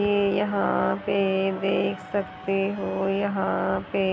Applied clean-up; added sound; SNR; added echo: none; Wind instrument, woodwind instrument; 19 dB; none.